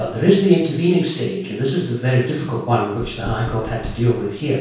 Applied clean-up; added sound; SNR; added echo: none; Knock; 18 dB; reverberation time 0.7 s.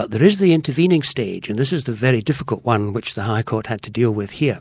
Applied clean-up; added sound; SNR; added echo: none; none; none; none.